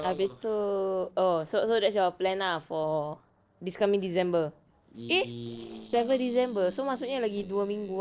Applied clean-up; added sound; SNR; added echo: neural separator model SepFormer DNS4.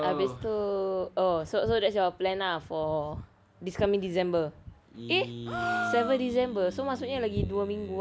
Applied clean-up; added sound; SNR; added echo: none; Gasp; 7 dB; none.